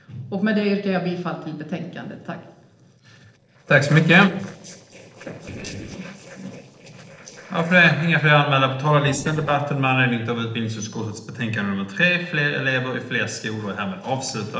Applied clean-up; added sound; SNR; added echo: neural separator model SepFormer DNS4.